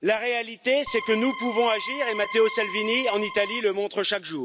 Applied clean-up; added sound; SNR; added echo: none; Organ; 9 dB; none.